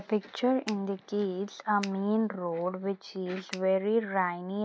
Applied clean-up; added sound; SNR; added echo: none; Finger snapping; 14 dB; none.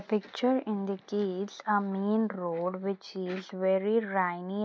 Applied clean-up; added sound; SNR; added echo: none; none; none; none.